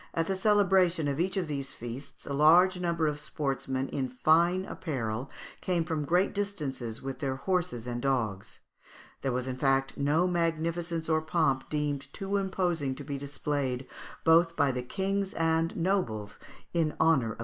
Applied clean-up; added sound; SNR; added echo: none; none; none; none.